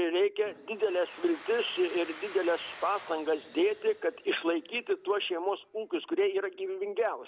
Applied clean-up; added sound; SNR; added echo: none; Domestic sounds, home sounds; 20 dB; none.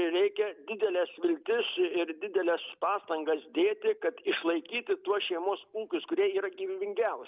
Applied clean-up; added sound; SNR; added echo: none; none; none; none.